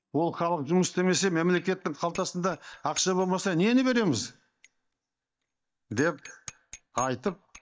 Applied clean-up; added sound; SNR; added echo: neural mask model DeepFilterNet 3.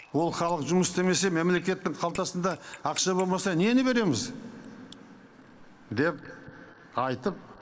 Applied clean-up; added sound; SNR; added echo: neural mask model Resemble Enhance denoiser.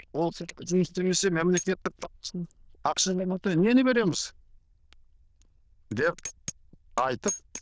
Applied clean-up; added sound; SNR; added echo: neural diffusion model UNIVERSE++.